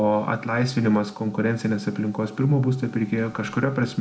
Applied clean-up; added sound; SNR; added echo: none; none; none; none.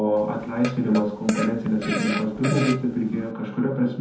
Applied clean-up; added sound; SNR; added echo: none; Fart; 7 dB; reverberation time 0.5 s.